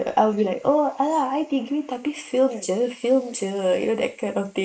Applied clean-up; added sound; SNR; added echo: neural mask model Resemble Enhance denoiser.